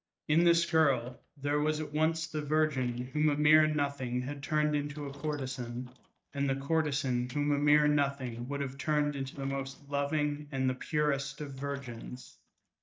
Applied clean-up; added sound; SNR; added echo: neural mask model DeepFilterNet 3.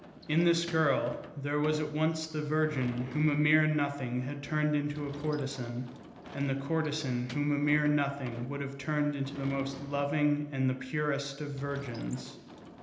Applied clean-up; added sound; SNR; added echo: none; Sliding door / Slam; 17 dB; reverberation time 1.0 s.